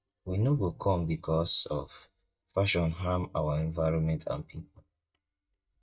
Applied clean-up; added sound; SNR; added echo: neural mask model DeepFilterNet 3.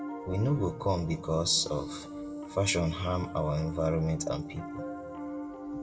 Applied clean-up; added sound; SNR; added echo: none; Piano; 9 dB; reverberation time 0.8 s.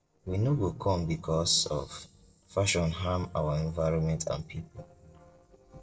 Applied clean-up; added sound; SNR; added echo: neural separator model SepFormer DNS4.